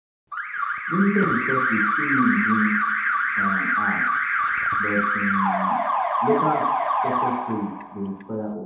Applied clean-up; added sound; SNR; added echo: none; Alarm; -4 dB; reverberation time 0.8 s.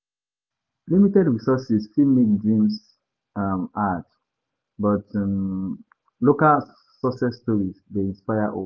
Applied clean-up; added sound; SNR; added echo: none; none; none; none.